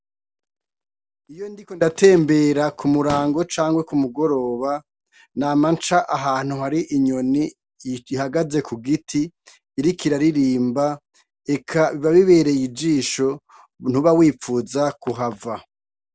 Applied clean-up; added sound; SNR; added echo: none; Explosion; 15 dB; none.